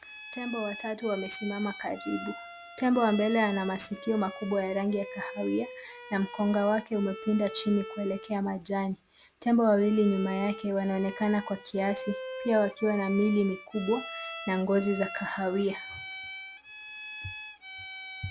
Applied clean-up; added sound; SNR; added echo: none; Bowed string instrument; 13 dB; none.